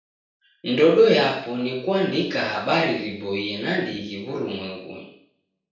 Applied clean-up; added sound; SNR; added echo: none; none; none; reverberation time 0.7 s.